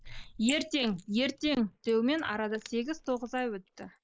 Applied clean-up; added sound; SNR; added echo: neural mask model Resemble Enhance denoiser.